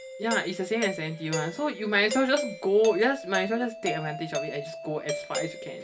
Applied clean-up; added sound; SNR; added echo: none; Doorbell; 8 dB; reverberation time 0.1 s.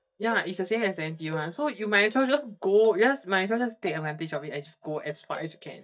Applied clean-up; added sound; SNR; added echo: neural mask model DeepFilterNet 3.